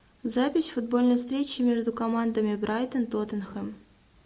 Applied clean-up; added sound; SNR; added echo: none; none; none; none.